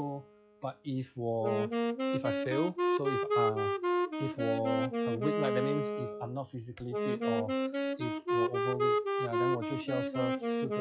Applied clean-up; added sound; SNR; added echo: classical method log-MMSE.